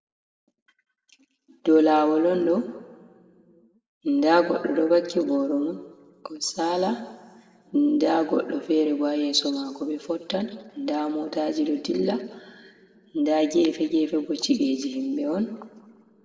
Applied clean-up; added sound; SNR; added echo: none; none; none; reverberation time 1.3 s.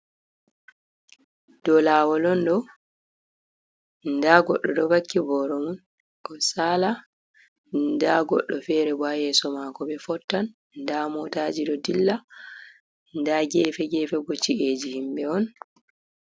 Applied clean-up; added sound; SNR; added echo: none; none; none; none.